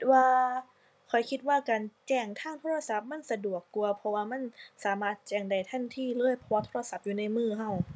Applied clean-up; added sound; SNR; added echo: none; none; none; none.